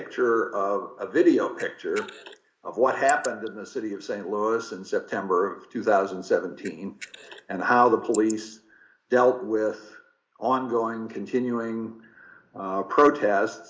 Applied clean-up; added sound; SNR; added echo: neural mask model Resemble Enhance denoiser.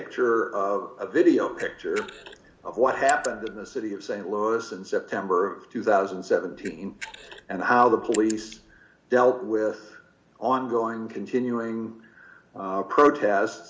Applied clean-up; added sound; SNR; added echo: none; Camera; 18 dB; none.